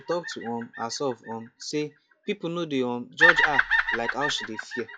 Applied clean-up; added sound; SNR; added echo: classical method log-MMSE.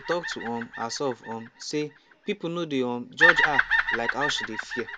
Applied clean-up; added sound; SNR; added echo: none; Bird vocalization, bird call, bird song; -3 dB; none.